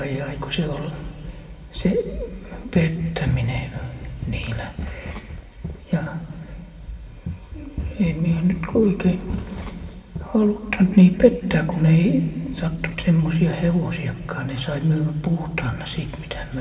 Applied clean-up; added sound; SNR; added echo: none; Run; 12 dB; reverberation time 1.9 s.